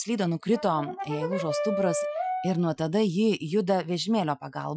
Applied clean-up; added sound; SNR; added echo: classical method Wiener filter.